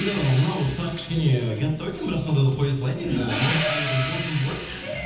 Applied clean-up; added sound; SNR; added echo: none; Hi-hat; 7 dB; reverberation time 1.3 s.